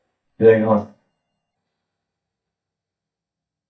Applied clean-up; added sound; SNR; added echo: neural mask model DeepFilterNet 3.